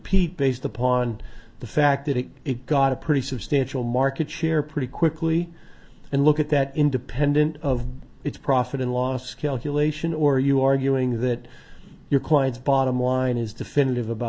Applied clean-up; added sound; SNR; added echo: none; none; none; none.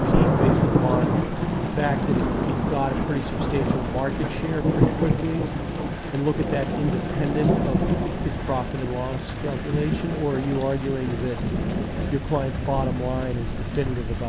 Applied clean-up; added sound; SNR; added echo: none; Thunder / Rain; -3 dB; none.